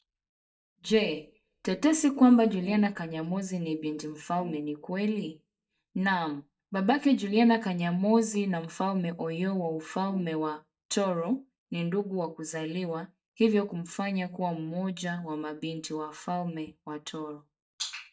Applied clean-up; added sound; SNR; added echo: neural mask model DeepFilterNet 3.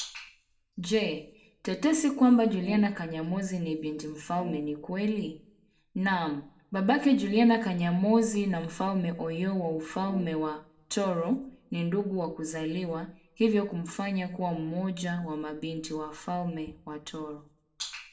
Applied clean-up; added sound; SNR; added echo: none; Brass instrument; 17 dB; reverberation time 0.4 s.